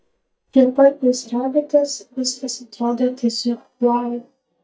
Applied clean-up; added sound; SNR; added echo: neural mask model DeepFilterNet 3.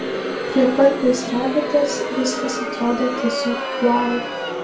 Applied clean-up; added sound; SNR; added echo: none; Crowd; 5 dB; reverberation time 0.2 s.